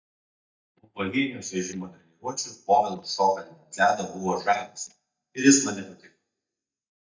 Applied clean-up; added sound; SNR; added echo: neural mask model DeepFilterNet 3.